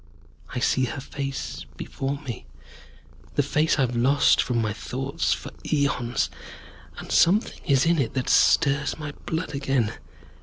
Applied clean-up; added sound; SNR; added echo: none; Purr; 16 dB; none.